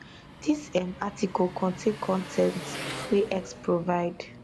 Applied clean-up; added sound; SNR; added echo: none; Engine; 12 dB; none.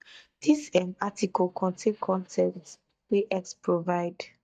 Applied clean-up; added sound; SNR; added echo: neural mask model DeepFilterNet 3.